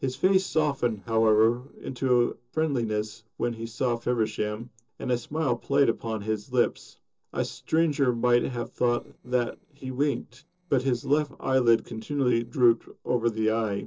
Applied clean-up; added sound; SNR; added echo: neural separator model SepFormer DNS4.